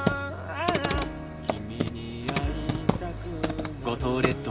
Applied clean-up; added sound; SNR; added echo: none; Computer keyboard; 1 dB; reverberation time 0.6 s.